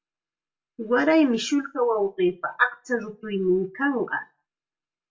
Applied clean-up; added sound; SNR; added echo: none; none; none; reverberation time 0.2 s.